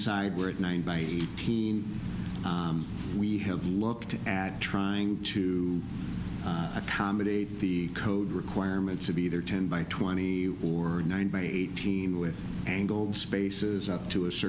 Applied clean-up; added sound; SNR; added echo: none; none; none; none.